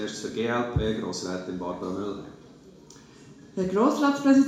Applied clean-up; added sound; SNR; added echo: none; none; none; reverberation time 0.6 s.